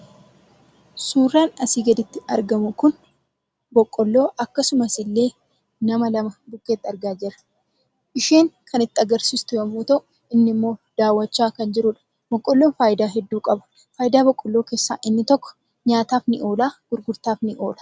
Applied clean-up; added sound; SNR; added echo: none; none; none; none.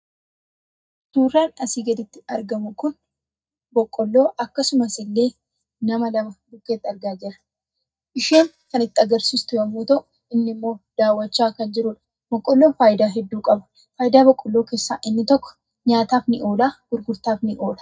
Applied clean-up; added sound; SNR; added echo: neural mask model DeepFilterNet 3.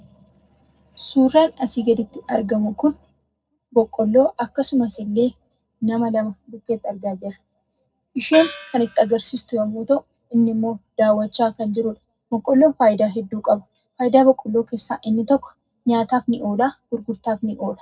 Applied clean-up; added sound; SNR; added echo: neural separator model SepFormer DNS4.